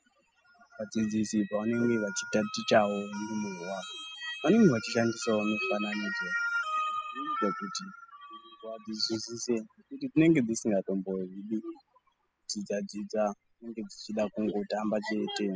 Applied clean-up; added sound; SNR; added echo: classical method spectral subtraction.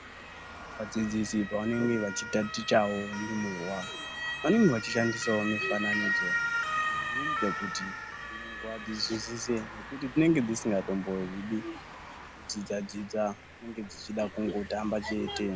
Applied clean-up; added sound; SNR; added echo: none; Motor vehicle (road) / Siren; 5 dB; none.